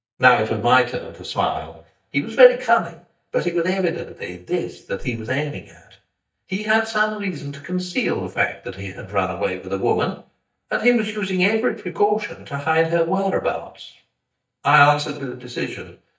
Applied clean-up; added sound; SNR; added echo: neural mask model DeepFilterNet 3.